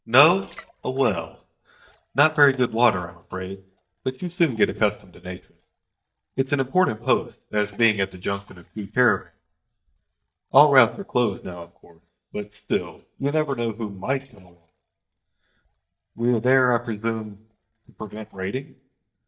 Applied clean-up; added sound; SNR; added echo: neural mask model DeepFilterNet 3.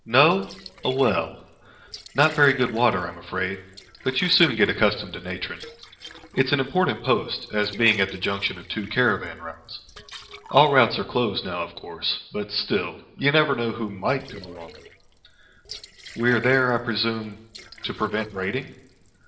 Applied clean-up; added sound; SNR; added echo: neural separator model SepFormer DNS4.